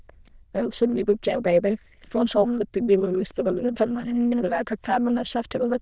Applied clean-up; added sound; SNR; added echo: neural diffusion model UNIVERSE++.